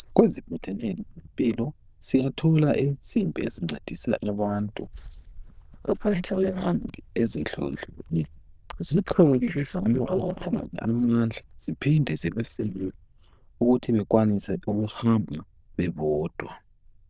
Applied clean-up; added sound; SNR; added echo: neural diffusion model UNIVERSE++.